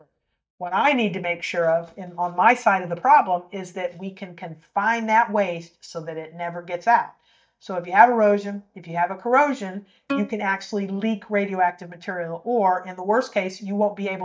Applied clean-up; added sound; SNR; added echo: neural mask model DeepFilterNet 3.